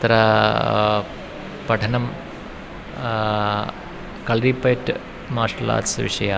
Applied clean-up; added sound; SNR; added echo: none; none; none; none.